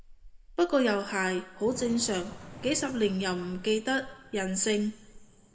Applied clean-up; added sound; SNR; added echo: none; Thunder / Rain; 17 dB; reverberation time 1.0 s.